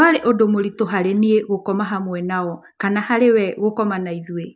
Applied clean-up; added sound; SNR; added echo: none; none; none; none.